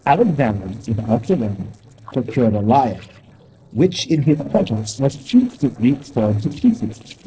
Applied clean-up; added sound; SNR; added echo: neural separator model SepFormer DNS4.